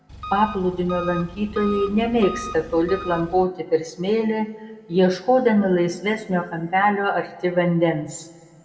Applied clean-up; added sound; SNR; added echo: none; Engine; 12 dB; reverberation time 1.3 s.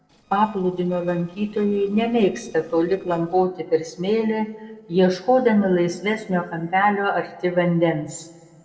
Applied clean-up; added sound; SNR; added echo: neural separator model SepFormer DNS4.